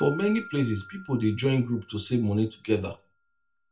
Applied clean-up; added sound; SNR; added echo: none; Glockenspiel; 18 dB; reverberation time 0.2 s.